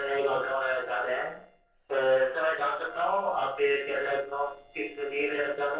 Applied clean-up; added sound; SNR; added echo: neural separator model SepFormer DNS4.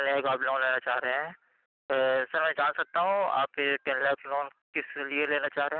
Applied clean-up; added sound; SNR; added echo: none; none; none; none.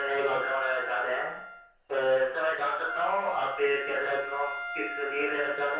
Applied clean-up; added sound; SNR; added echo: none; Wind instrument, woodwind instrument; 8 dB; reverberation time 0.6 s.